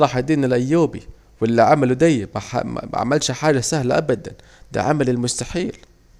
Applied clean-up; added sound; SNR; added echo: none; none; none; none.